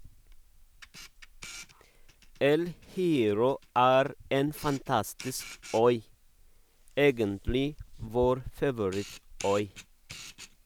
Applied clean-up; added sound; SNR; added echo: none; Camera; 16 dB; none.